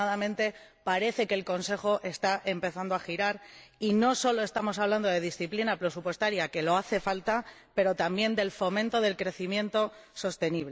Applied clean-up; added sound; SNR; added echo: none; none; none; none.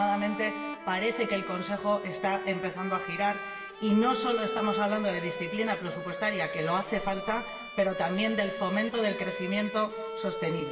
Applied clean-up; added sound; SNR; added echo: none; Bowed string instrument; 7 dB; reverberation time 2.0 s.